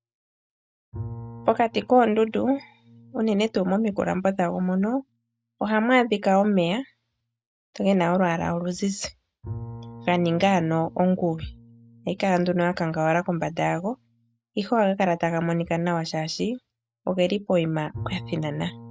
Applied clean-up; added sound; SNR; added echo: neural mask model RNNoise.